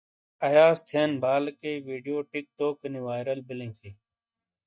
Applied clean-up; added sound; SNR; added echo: neural mask model DeepFilterNet 3.